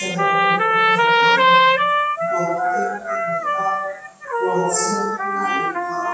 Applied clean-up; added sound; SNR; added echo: classical method WPE with log-MMSE.